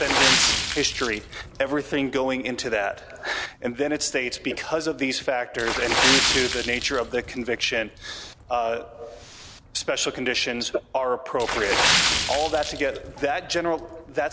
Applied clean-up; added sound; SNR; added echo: none; Water / Splash, splatter; 2 dB; none.